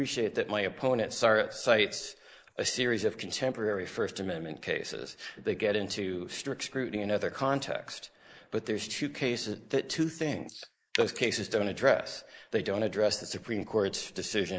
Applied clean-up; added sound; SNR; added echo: neural mask model Resemble Enhance denoiser.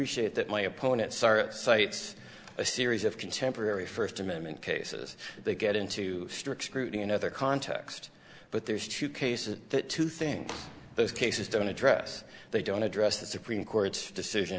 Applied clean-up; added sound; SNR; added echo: none; none; none; none.